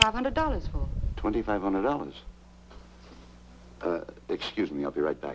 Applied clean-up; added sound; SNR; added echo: none; Fire; 3 dB; none.